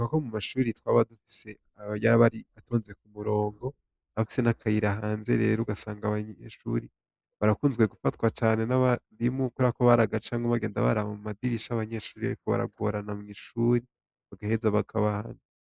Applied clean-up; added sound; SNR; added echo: neural mask model Resemble Enhance denoiser.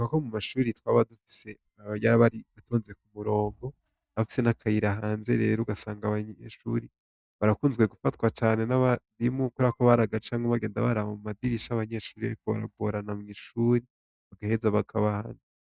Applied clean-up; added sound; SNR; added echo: neural mask model DeepFilterNet 3.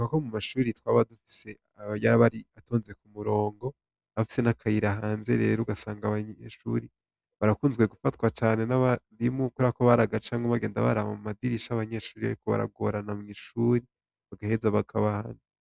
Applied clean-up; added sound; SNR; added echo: none; none; none; none.